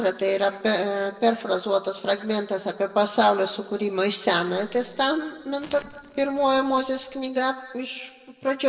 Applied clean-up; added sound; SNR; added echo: neural separator model SepFormer DNS4.